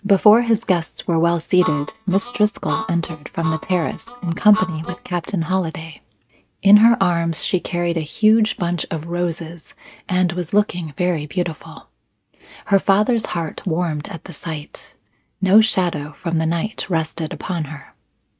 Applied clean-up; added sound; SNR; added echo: neural mask model RNNoise.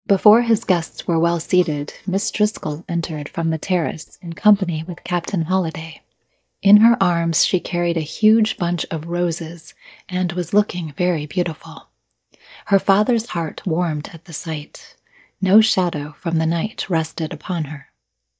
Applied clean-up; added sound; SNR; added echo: neural mask model DeepFilterNet 3.